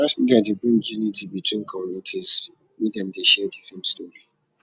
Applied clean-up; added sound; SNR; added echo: none; none; none; none.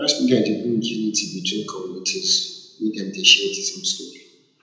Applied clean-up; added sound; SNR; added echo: none; none; none; reverberation time 0.7 s.